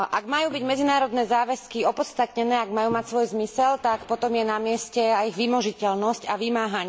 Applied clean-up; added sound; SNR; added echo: none; none; none; none.